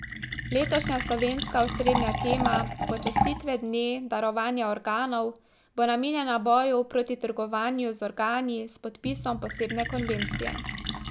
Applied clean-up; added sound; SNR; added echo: none; Fill (with liquid); 5 dB; none.